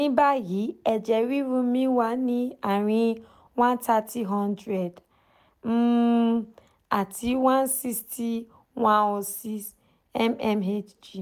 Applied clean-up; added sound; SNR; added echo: none; none; none; none.